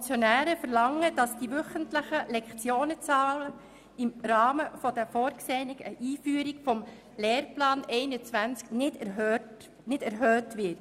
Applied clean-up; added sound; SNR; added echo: none; Electric guitar; 20 dB; none.